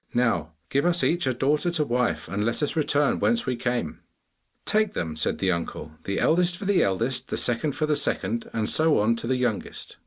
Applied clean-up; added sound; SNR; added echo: none; none; none; none.